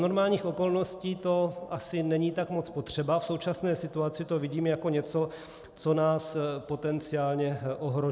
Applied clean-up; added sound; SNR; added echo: none; none; none; none.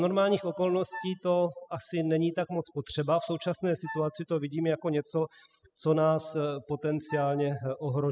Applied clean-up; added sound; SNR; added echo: classical method spectral subtraction.